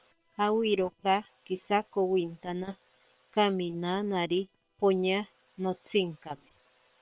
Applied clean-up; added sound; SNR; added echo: neural separator model SepFormer WHAM!.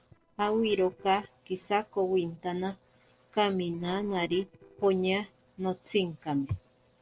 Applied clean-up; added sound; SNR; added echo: neural separator model SepFormer DNS4.